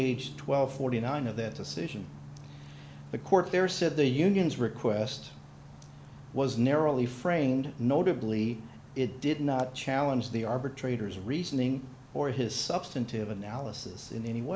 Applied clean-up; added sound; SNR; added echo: none; Gong; 20 dB; none.